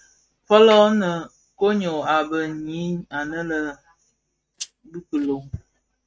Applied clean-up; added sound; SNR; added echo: neural mask model RNNoise.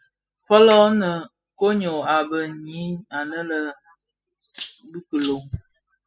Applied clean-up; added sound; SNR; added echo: classical method spectral subtraction.